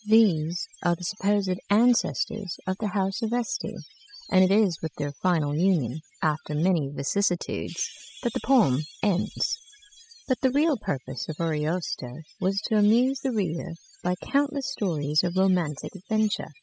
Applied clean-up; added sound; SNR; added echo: classical method spectral subtraction.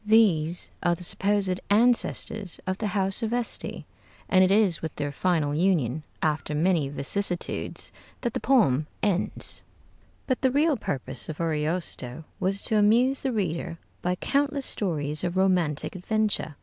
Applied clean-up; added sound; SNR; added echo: none; none; none; none.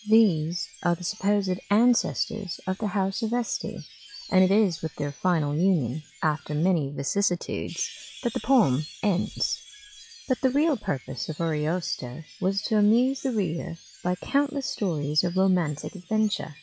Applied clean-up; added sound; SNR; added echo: classical method log-MMSE.